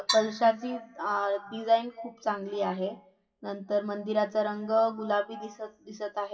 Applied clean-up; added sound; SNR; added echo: classical method WPE with log-MMSE.